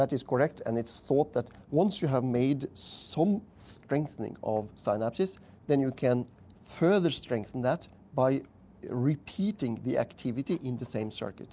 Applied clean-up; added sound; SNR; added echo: none; none; none; none.